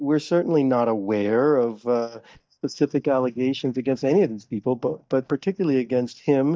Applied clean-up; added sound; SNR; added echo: neural mask model DeepFilterNet 3.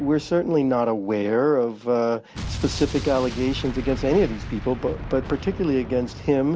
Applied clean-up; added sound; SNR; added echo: none; Explosion; 11 dB; none.